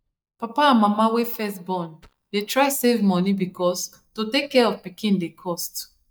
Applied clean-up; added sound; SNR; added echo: neural mask model DeepFilterNet 3.